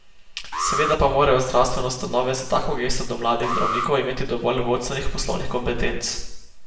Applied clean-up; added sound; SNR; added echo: none; Alarm; 8 dB; reverberation time 0.7 s.